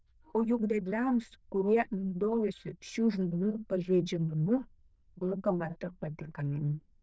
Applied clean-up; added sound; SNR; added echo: neural diffusion model UNIVERSE++.